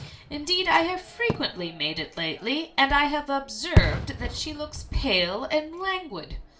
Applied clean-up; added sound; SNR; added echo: none; Fireworks; 4 dB; reverberation time 0.3 s.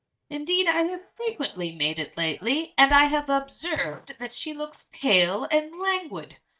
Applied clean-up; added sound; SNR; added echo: neural mask model DeepFilterNet 3.